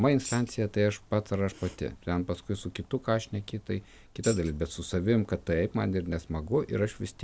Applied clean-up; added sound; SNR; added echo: none; Tambourine; 15 dB; none.